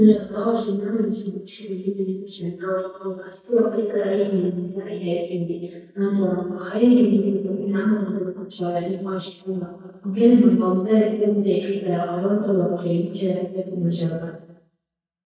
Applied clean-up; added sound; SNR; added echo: neural mask model DeepFilterNet 3.